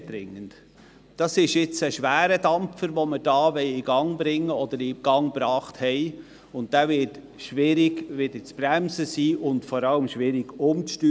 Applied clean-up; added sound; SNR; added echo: none; none; none; none.